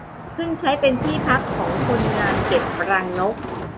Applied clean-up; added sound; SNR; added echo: none; Car passing by; 2 dB; none.